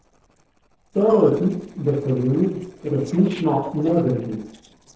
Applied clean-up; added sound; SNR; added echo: neural separator model SepFormer DNS4.